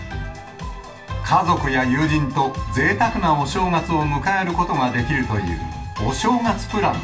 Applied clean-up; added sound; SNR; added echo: none; none; none; reverberation time 0.3 s.